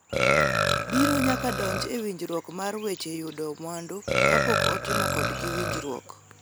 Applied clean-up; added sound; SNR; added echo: none; Burping, eructation; -4 dB; none.